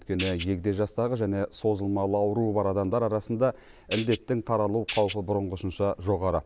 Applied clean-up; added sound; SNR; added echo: none; Tambourine; 12 dB; none.